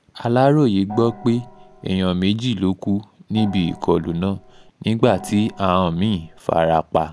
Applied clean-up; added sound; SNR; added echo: none; Gong; 18 dB; none.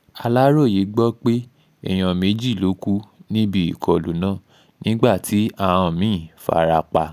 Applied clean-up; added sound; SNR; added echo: none; none; none; none.